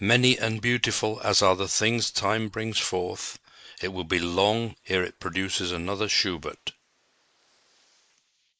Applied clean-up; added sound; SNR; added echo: neural mask model Resemble Enhance denoiser.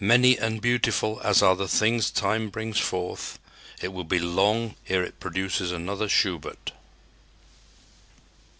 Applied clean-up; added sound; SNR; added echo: none; none; none; none.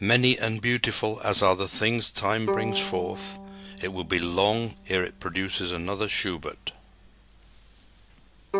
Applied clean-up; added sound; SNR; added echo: none; Bowed string instrument; 11 dB; none.